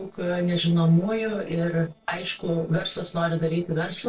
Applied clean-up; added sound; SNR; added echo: neural separator model SepFormer DNS4.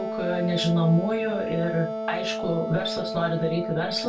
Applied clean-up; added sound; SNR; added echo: none; Wind instrument, woodwind instrument; 5 dB; reverberation time 0.2 s.